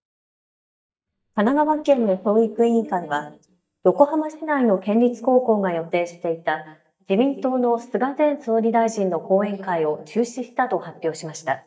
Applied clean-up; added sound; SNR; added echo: neural mask model DeepFilterNet 3.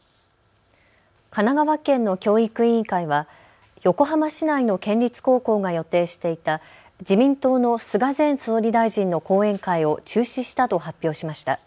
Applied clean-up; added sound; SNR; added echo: none; none; none; none.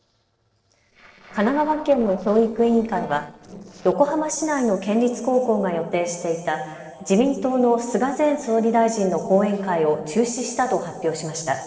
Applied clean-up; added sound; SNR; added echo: neural separator model SepFormer DNS4.